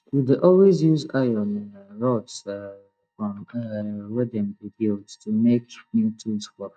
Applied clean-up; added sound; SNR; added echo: neural mask model DeepFilterNet 3.